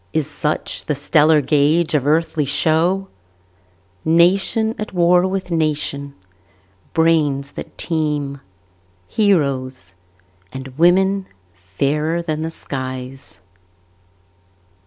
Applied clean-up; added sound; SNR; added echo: none; none; none; none.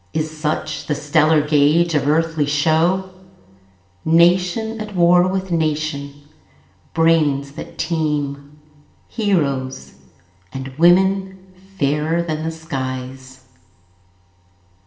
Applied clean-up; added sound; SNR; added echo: none; none; none; reverberation time 1.0 s.